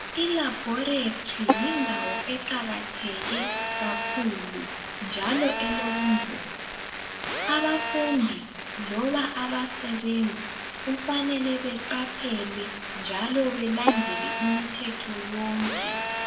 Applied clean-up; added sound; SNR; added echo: none; Telephone; 2 dB; reverberation time 0.8 s.